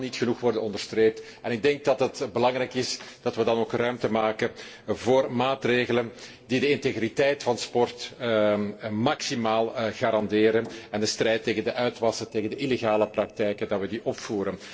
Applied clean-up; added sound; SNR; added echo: neural separator model SepFormer DNS4.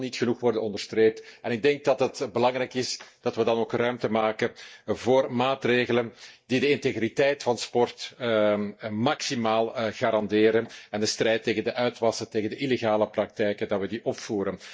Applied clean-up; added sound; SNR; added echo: neural mask model DeepFilterNet 3.